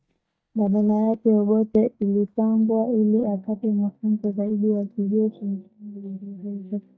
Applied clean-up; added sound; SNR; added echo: neural mask model DeepFilterNet 3.